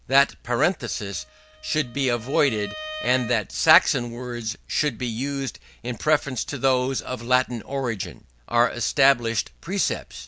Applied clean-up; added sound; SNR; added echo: none; Bowed string instrument; 15 dB; none.